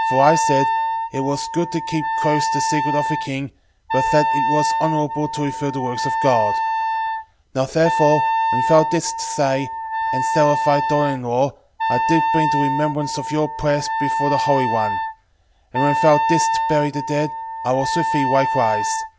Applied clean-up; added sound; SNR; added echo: none; Wind instrument, woodwind instrument; 0 dB; none.